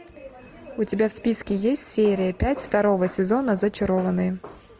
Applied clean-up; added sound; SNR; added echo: none; none; none; none.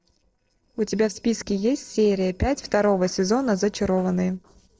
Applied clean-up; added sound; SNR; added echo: neural separator model SepFormer DNS4.